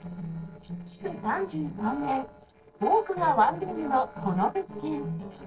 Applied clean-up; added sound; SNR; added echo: neural separator model SepFormer DNS4.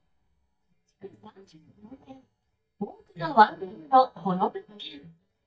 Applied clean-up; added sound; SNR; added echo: neural mask model DeepFilterNet 3.